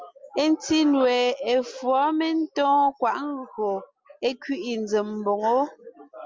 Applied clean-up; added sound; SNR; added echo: none; none; none; none.